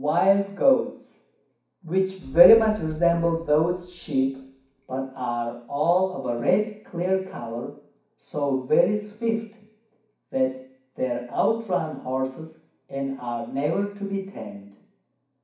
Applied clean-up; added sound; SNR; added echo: none; Boom; 18 dB; reverberation time 0.6 s.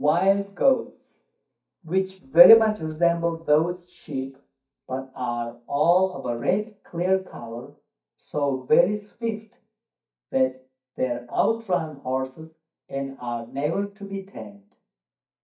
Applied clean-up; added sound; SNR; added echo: neural mask model DeepFilterNet 3.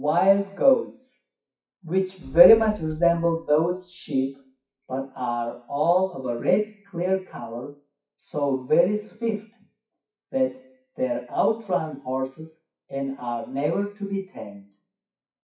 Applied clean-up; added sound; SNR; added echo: classical method WPE with log-MMSE.